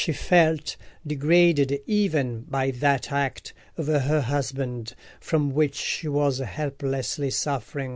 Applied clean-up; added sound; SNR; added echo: none; none; none; none.